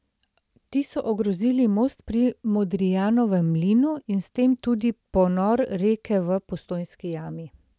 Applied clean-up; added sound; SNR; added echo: none; none; none; none.